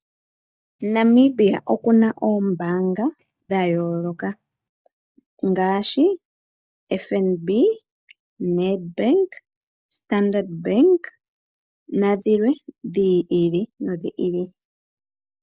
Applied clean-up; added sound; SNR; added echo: neural mask model DeepFilterNet 3.